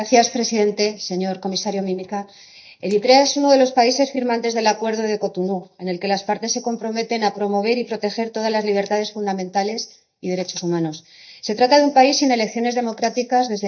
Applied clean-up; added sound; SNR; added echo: neural mask model DeepFilterNet 3.